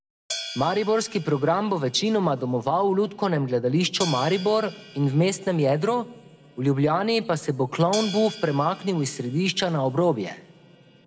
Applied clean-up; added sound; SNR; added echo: none; Hi-hat; 17 dB; reverberation time 1.5 s.